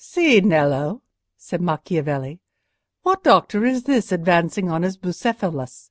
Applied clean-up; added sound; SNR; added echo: none; none; none; none.